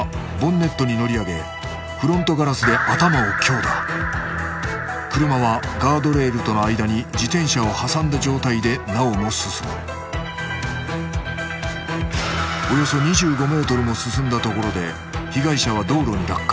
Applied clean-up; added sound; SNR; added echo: none; none; none; none.